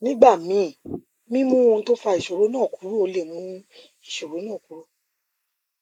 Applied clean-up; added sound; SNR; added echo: neural mask model Resemble Enhance denoiser.